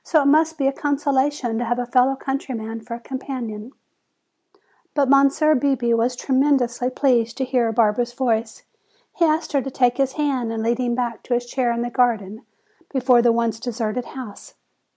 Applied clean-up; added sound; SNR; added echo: none; none; none; none.